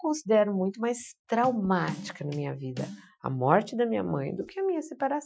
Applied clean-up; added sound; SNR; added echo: classical method Wiener filter.